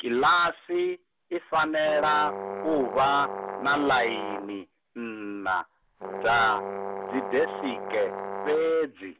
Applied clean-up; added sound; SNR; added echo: none; Brass instrument; 8 dB; none.